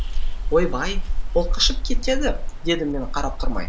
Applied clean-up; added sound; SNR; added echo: none; Rain; -4 dB; none.